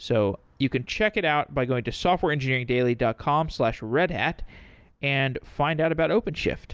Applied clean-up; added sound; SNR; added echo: none; none; none; none.